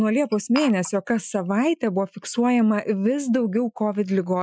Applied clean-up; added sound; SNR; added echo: classical method Wiener filter.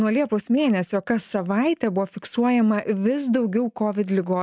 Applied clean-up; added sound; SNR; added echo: neural mask model Resemble Enhance denoiser.